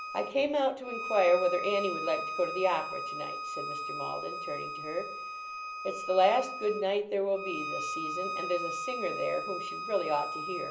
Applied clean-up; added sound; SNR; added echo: none; Bowed string instrument; 6 dB; reverberation time 0.5 s.